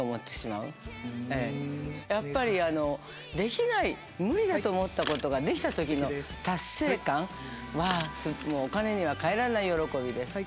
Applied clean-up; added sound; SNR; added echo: none; none; none; none.